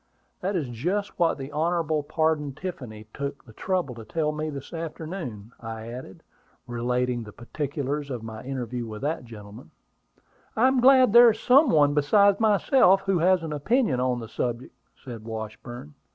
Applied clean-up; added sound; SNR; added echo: none; none; none; none.